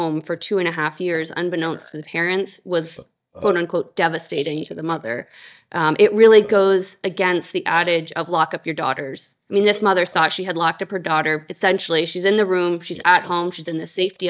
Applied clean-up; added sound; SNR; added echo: neural mask model DeepFilterNet 3.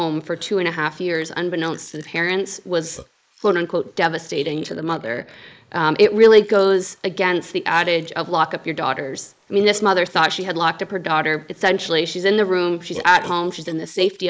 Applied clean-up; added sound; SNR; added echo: neural mask model Resemble Enhance denoiser.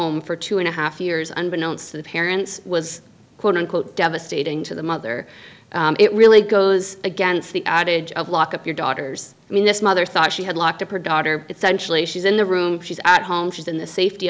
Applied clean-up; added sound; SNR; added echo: none; none; none; none.